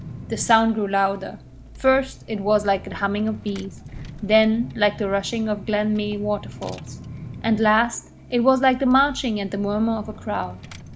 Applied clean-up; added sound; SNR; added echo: none; Engine / Car; 15 dB; none.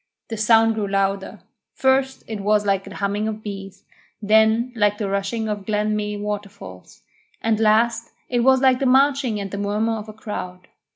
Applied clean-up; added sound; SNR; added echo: none; none; none; none.